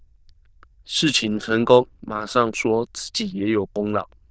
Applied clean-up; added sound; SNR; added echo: neural diffusion model UNIVERSE++.